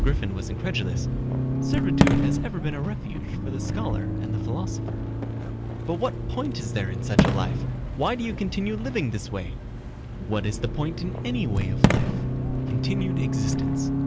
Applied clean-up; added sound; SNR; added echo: none; Accelerating, revving, vroom + Fireworks; -5 dB; none.